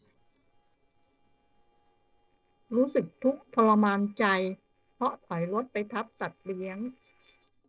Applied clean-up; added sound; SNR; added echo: neural separator model SepFormer DNS4.